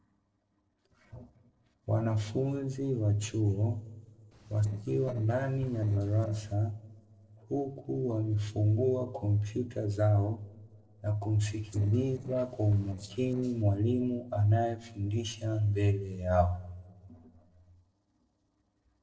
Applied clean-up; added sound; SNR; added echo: neural separator model SepFormer DNS4.